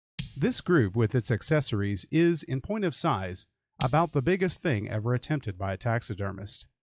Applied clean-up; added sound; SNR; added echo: classical method log-MMSE.